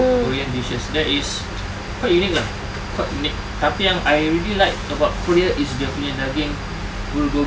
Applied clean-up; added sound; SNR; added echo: none; none; none; none.